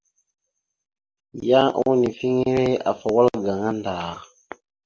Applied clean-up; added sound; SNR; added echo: none; none; none; none.